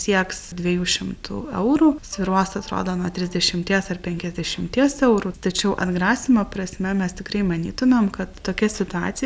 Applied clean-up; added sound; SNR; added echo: none; none; none; none.